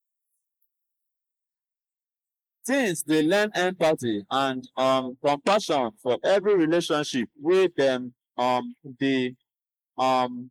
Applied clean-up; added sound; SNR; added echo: neural mask model Resemble Enhance denoiser.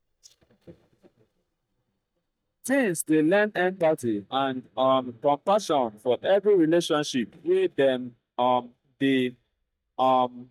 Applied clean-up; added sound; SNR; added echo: neural mask model DeepFilterNet 3.